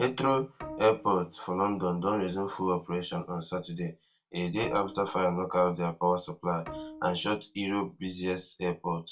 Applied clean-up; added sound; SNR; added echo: none; Bowed string instrument; 16 dB; reverberation time 0.1 s.